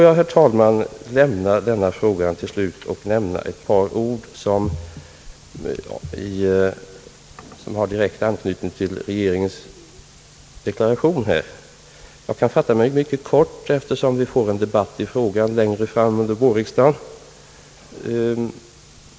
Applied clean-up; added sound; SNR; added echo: none; none; none; none.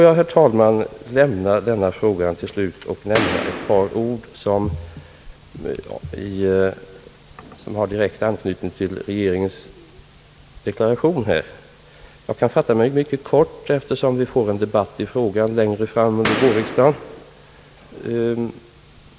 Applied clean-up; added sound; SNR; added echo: none; Boom; 5 dB; none.